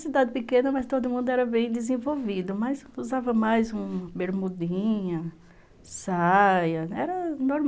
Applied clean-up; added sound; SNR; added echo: none; none; none; none.